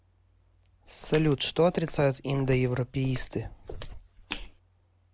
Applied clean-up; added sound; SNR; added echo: none; Walk, footsteps; 12 dB; none.